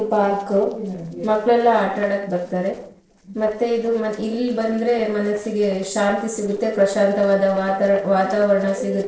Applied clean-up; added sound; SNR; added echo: neural separator model SepFormer DNS4.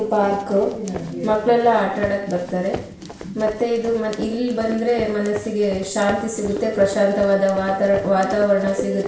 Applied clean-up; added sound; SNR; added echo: none; Run; 15 dB; reverberation time 0.6 s.